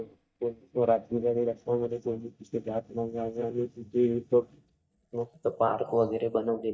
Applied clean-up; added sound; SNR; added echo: neural mask model DeepFilterNet 3.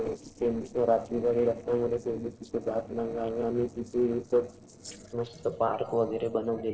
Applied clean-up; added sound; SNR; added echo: neural separator model SepFormer DNS4.